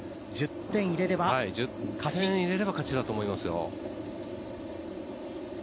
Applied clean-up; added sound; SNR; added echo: none; Thunder; 18 dB; none.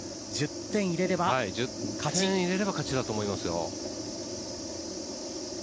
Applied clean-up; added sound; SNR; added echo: none; none; none; none.